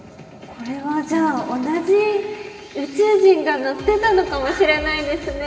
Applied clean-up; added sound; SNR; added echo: none; none; none; reverberation time 2.4 s.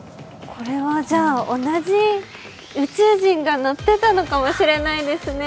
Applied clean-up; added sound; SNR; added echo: none; none; none; none.